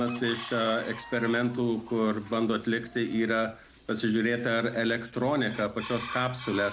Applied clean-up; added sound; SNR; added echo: none; Chicken, rooster; 17 dB; none.